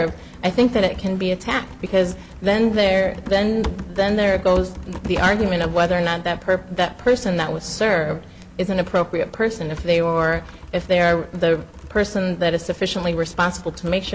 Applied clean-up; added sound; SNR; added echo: none; Typing; 16 dB; none.